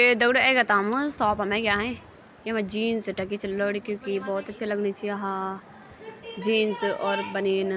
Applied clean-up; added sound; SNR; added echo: none; none; none; none.